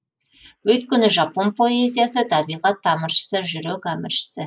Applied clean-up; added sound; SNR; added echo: neural mask model Resemble Enhance denoiser.